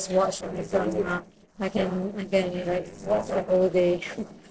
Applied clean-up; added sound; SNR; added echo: neural separator model SepFormer DNS4.